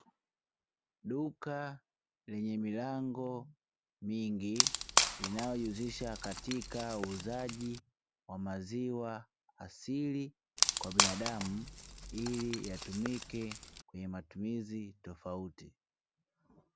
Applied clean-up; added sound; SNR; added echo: none; Wood; -4 dB; none.